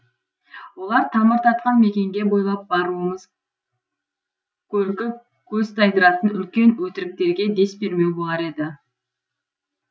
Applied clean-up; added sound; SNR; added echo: none; none; none; none.